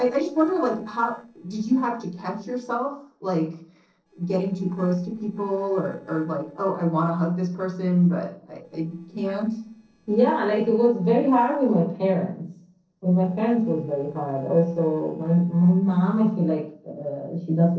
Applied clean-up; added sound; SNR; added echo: neural separator model SepFormer DNS4.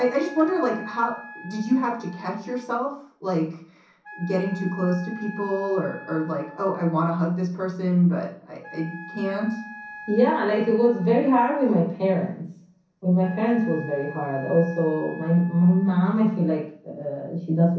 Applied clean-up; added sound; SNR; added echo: none; Wind instrument, woodwind instrument; 19 dB; reverberation time 0.6 s.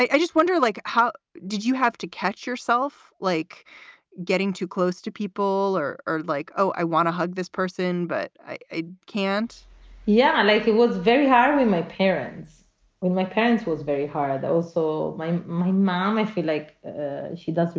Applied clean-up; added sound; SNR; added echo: none; none; none; none.